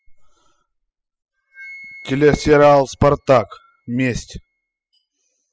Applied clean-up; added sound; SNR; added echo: classical method spectral subtraction.